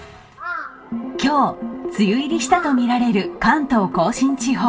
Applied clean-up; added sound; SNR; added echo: none; Crow; 16 dB; reverberation time 0.2 s.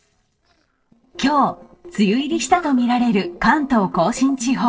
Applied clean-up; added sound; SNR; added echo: neural separator model SepFormer DNS4.